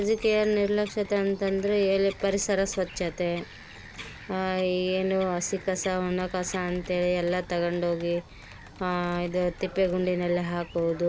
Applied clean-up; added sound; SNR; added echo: none; Computer keyboard + Bird vocalization, bird call, bird song; 17 dB; none.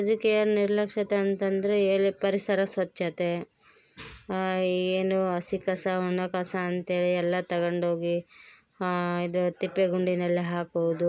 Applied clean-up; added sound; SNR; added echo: none; none; none; none.